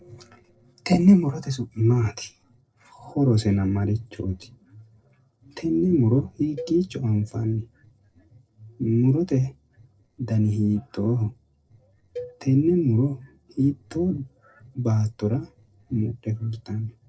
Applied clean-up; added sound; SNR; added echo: neural separator model SepFormer DNS4.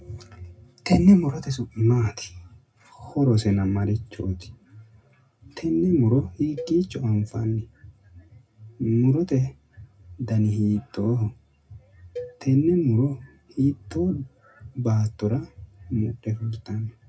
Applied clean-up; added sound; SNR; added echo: none; Cowbell; 18 dB; reverberation time 0.2 s.